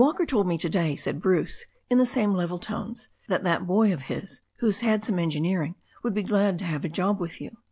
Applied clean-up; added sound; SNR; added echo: none; none; none; none.